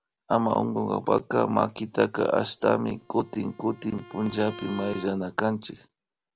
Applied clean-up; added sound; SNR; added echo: none; Bowed string instrument; 18 dB; none.